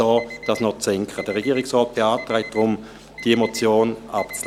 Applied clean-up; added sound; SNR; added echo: none; Alarm; 18 dB; none.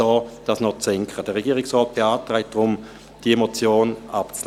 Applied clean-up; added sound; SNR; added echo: none; none; none; none.